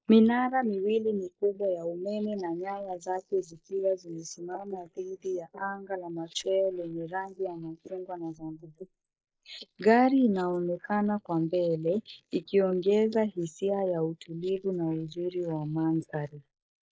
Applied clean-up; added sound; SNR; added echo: neural mask model Resemble Enhance denoiser.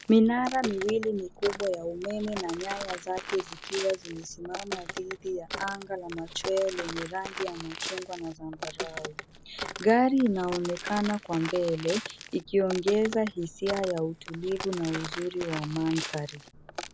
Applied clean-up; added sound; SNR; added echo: none; Walk, footsteps; 10 dB; none.